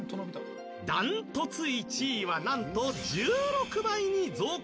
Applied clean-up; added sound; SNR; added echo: none; none; none; none.